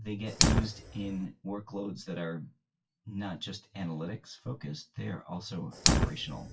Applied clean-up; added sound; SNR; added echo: classical method WPE with log-MMSE.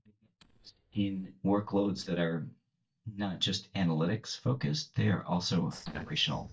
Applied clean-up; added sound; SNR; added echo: neural mask model DeepFilterNet 3.